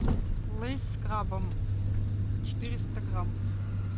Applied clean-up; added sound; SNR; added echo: none; none; none; none.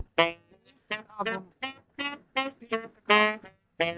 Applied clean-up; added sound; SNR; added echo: neural mask model DeepFilterNet 3.